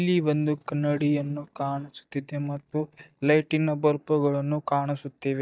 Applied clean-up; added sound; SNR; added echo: neural mask model DeepFilterNet 3.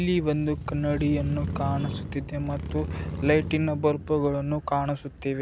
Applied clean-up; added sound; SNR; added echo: none; Motorcycle / Crow; 7 dB; none.